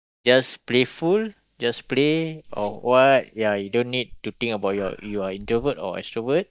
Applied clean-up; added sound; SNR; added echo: neural mask model DeepFilterNet 3.